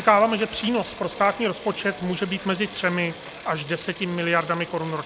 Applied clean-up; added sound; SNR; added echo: none; Bicycle; 17 dB; none.